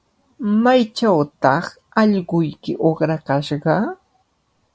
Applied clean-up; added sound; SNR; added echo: none; none; none; none.